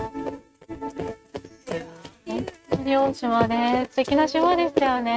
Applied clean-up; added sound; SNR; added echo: neural mask model RNNoise.